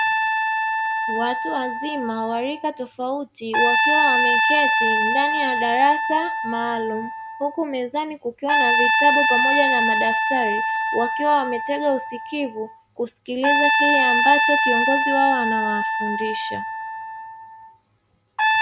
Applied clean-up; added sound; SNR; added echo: none; Trumpet; -3 dB; none.